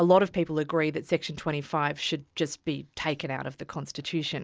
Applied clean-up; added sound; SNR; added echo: none; none; none; none.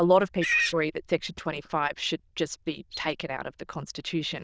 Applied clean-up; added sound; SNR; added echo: neural diffusion model UNIVERSE++.